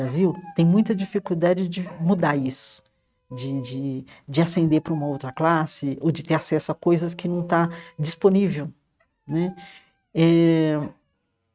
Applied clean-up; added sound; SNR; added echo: neural mask model RNNoise.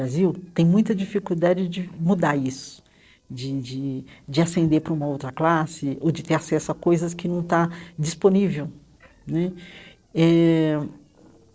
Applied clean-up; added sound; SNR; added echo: neural separator model SepFormer DNS4.